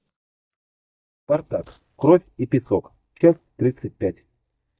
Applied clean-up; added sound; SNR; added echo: neural mask model DeepFilterNet 3.